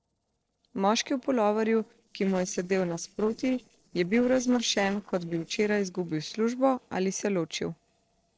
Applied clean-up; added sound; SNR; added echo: neural separator model SepFormer DNS4.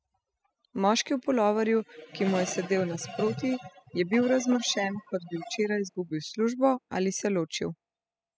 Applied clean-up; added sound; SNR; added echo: classical method spectral subtraction.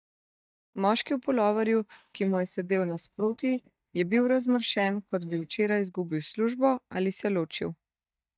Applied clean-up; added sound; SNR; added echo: neural mask model DeepFilterNet 3.